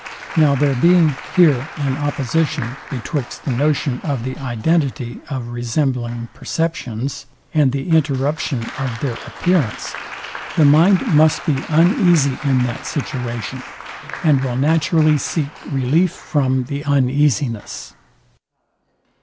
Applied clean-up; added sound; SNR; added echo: none; Applause; 16 dB; none.